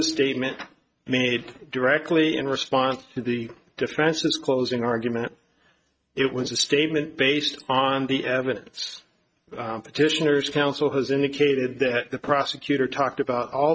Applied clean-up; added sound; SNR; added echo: neural mask model RNNoise.